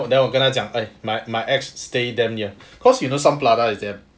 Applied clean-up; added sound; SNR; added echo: none; none; none; none.